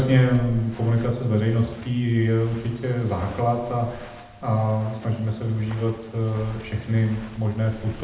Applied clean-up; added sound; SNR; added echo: none; Walk, footsteps; 18 dB; reverberation time 0.8 s.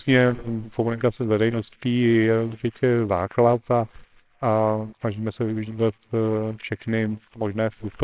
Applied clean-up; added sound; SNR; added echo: neural separator model SepFormer WHAMR!.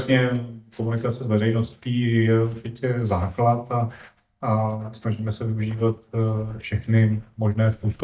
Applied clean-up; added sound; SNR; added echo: neural mask model DeepFilterNet 3.